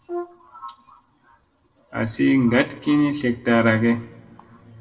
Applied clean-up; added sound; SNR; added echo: neural separator model SepFormer DNS4.